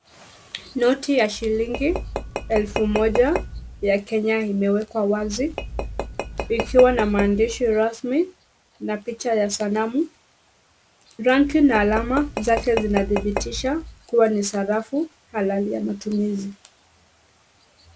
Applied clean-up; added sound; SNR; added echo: none; Tap / Glass; 7 dB; none.